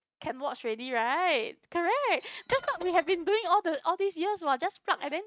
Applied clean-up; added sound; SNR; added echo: neural mask model RNNoise.